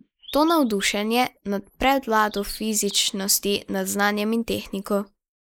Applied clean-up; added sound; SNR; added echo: neural mask model Resemble Enhance denoiser.